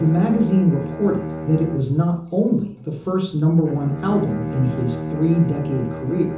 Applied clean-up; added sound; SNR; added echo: none; Bowed string instrument; 10 dB; reverberation time 0.6 s.